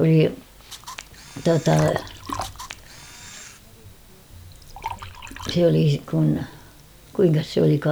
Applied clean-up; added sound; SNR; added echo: none; Liquid + Camera; 15 dB; none.